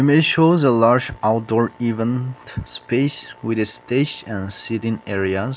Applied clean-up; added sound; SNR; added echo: none; none; none; none.